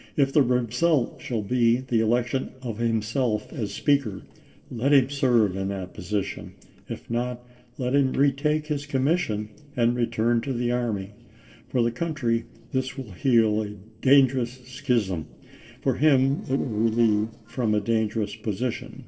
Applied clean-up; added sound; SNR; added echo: neural separator model SepFormer DNS4.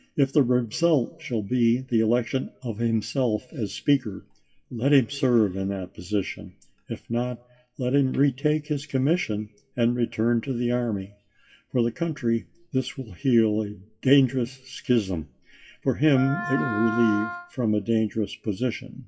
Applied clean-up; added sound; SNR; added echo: classical method WPE with log-MMSE.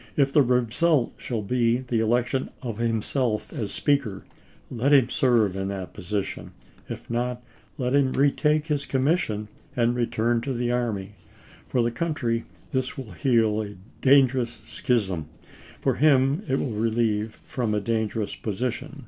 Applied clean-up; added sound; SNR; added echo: none; none; none; none.